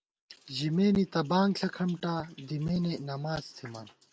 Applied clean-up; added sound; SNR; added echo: none; none; none; none.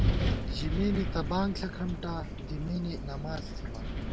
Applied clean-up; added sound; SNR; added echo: none; Wind; -2 dB; none.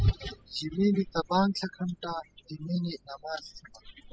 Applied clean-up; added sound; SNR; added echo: classical method spectral subtraction.